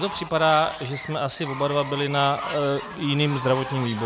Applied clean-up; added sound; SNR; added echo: none; Fowl; 12 dB; none.